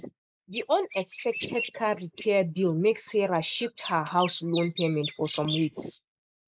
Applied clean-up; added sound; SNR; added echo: neural mask model Resemble Enhance denoiser.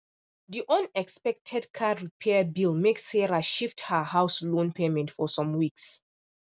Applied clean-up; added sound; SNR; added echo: none; none; none; none.